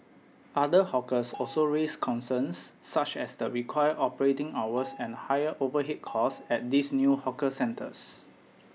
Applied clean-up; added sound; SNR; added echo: none; Bell; 18 dB; none.